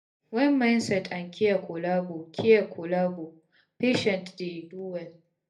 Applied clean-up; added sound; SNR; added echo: none; none; none; reverberation time 0.3 s.